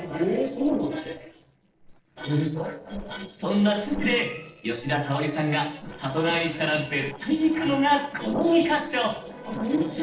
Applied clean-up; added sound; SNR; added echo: neural separator model SepFormer DNS4.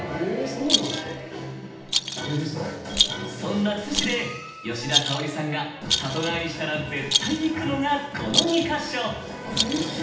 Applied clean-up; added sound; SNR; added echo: none; Rattle; 2 dB; reverberation time 0.8 s.